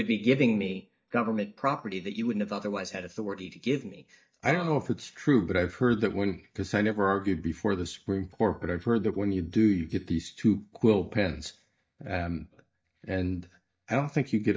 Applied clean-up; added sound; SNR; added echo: neural mask model DeepFilterNet 3.